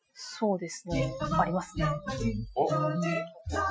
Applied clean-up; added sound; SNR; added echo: classical method Wiener filter.